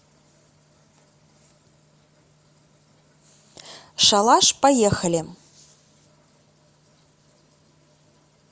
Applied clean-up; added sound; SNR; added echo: none; none; none; none.